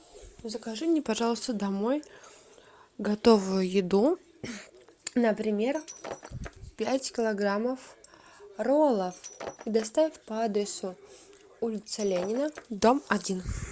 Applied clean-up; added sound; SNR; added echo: none; Shatter; 18 dB; none.